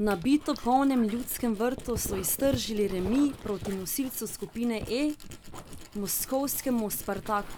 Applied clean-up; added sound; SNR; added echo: none; Dog + Tools; 12 dB; none.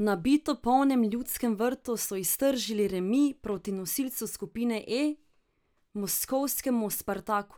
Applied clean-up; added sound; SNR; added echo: none; none; none; none.